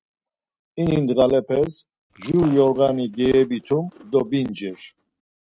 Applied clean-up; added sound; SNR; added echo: neural mask model RNNoise.